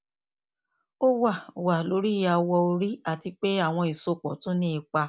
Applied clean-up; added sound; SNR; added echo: none; none; none; none.